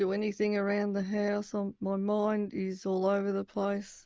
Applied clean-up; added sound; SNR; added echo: neural mask model Resemble Enhance denoiser.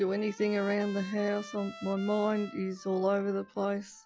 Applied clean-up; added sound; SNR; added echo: classical method log-MMSE.